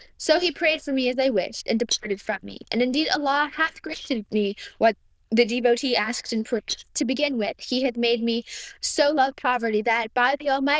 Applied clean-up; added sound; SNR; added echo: neural diffusion model UNIVERSE++.